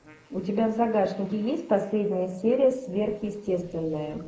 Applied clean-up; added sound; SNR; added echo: neural mask model Resemble Enhance denoiser.